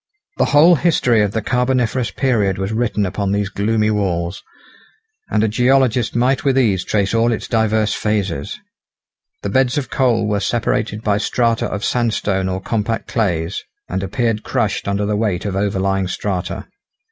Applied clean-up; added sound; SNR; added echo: none; none; none; none.